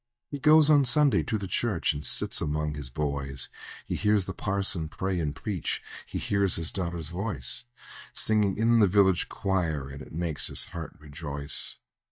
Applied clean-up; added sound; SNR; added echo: neural mask model DeepFilterNet 3.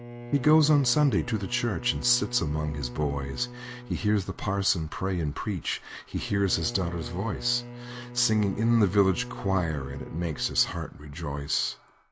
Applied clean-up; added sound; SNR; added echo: none; Bowed string instrument; 14 dB; none.